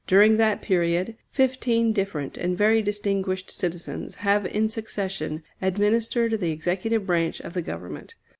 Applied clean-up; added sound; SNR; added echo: none; none; none; none.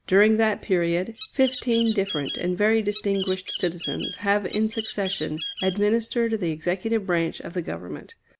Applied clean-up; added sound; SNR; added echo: none; Bird; 11 dB; none.